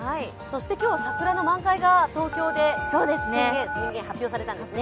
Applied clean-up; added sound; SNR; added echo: none; Telephone; 8 dB; none.